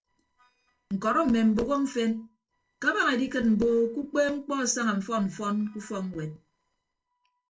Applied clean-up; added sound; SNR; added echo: neural separator model SepFormer DNS4.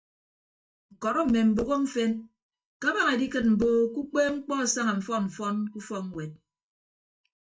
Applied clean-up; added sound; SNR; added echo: neural mask model DeepFilterNet 3.